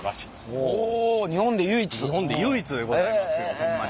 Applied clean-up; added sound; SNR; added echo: none; none; none; none.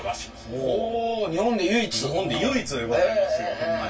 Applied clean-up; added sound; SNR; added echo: none; none; none; reverberation time 0.2 s.